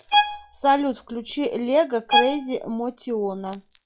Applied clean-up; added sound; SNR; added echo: classical method log-MMSE.